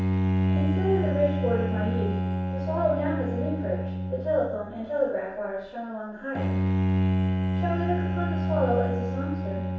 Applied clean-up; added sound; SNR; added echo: none; Bowed string instrument; -3 dB; reverberation time 0.7 s.